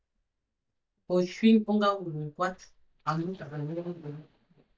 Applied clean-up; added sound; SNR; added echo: neural mask model DeepFilterNet 3.